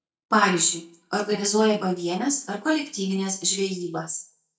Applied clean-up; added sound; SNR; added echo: neural mask model DeepFilterNet 3.